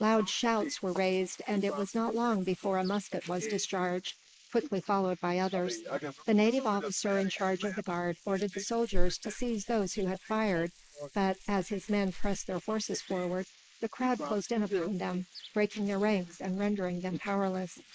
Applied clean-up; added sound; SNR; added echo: neural mask model Resemble Enhance denoiser.